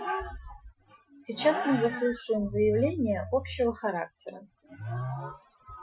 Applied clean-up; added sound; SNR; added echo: classical method Wiener filter.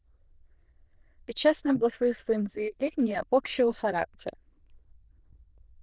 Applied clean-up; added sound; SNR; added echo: neural diffusion model UNIVERSE++.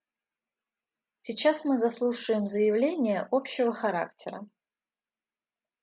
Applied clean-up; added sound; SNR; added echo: none; none; none; none.